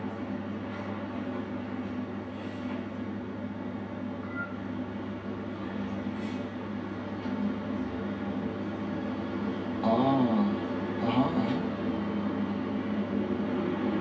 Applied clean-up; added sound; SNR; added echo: none; none; none; reverberation time 0.2 s.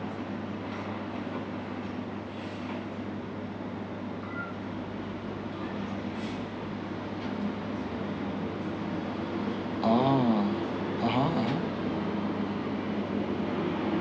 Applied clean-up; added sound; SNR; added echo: none; none; none; none.